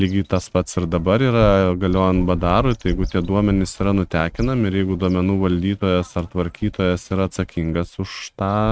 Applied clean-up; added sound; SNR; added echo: neural mask model RNNoise.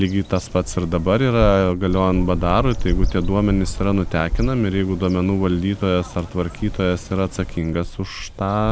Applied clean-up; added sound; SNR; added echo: none; Bird vocalization, bird call, bird song; 7 dB; none.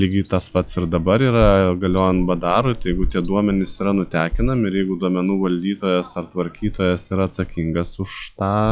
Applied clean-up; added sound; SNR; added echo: classical method log-MMSE.